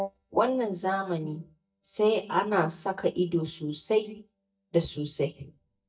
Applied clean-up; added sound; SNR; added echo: neural mask model DeepFilterNet 3.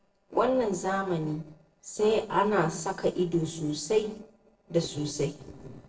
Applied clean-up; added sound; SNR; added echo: neural separator model SepFormer DNS4.